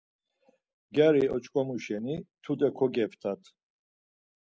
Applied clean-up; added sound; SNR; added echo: none; none; none; none.